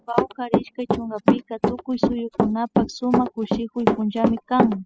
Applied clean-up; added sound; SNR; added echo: classical method spectral subtraction.